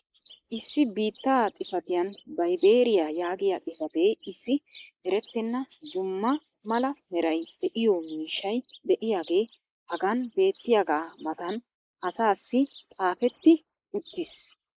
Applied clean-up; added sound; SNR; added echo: neural mask model Resemble Enhance denoiser.